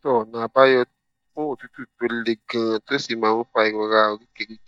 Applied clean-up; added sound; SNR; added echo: neural mask model DeepFilterNet 3.